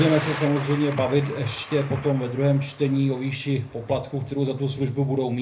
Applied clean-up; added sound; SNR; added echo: none; Thunder; 15 dB; reverberation time 0.3 s.